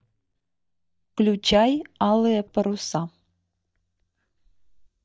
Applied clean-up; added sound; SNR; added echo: neural mask model DeepFilterNet 3.